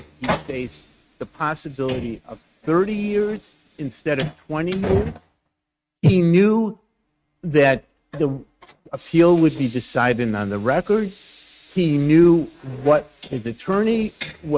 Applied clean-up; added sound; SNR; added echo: neural mask model RNNoise.